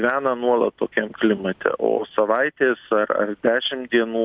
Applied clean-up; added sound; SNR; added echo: none; none; none; none.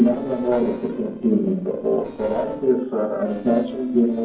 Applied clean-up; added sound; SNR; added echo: neural separator model SepFormer DNS4.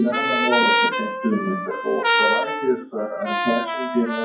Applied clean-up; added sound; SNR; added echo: classical method WPE with log-MMSE.